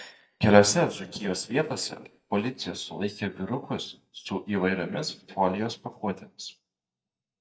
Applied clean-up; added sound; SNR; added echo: neural mask model DeepFilterNet 3.